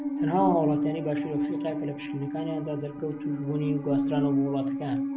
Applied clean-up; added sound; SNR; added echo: none; Musical instrument; -1 dB; none.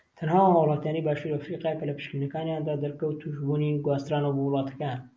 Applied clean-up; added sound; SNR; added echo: none; none; none; none.